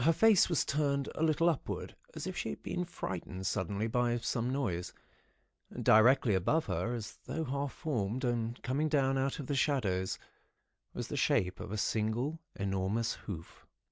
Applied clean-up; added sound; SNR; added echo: none; none; none; none.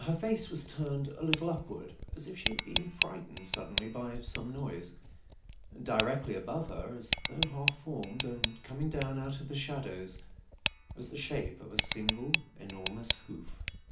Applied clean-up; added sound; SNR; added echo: none; Tick; -5 dB; reverberation time 0.4 s.